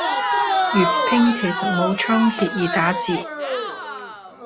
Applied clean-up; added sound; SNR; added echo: none; Crowd; 2 dB; none.